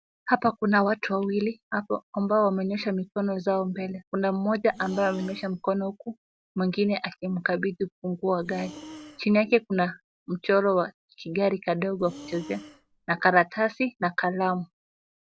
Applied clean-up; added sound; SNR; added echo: none; Breathing; 18 dB; none.